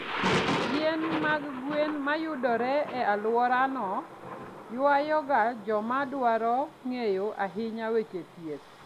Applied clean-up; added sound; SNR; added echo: none; Thunder; 8 dB; none.